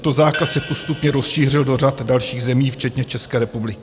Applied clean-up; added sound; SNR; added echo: none; Hi-hat; 15 dB; none.